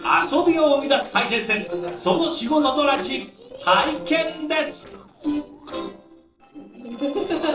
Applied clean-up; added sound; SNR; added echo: neural separator model SepFormer DNS4.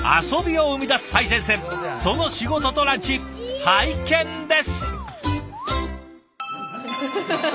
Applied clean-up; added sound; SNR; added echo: none; none; none; none.